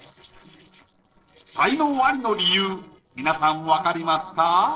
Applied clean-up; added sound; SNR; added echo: neural separator model SepFormer DNS4.